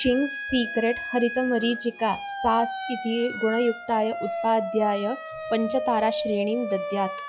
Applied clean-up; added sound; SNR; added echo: classical method log-MMSE.